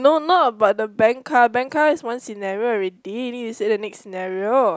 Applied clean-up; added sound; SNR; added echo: none; none; none; none.